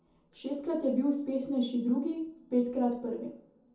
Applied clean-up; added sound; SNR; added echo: none; none; none; reverberation time 0.6 s.